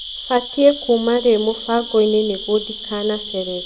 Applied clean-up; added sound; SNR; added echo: none; Cricket; 12 dB; reverberation time 1.5 s.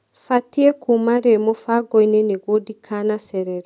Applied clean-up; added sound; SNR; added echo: none; none; none; none.